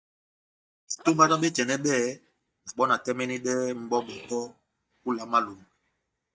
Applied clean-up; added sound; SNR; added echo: neural mask model DeepFilterNet 3.